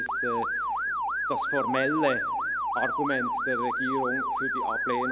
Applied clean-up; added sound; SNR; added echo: none; Motor vehicle (road) / Siren; -3 dB; none.